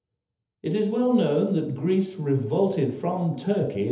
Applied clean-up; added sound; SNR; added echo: none; none; none; reverberation time 0.8 s.